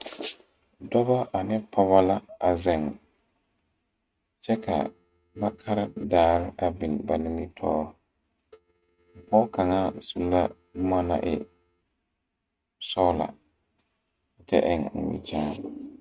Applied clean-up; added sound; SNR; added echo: neural mask model RNNoise.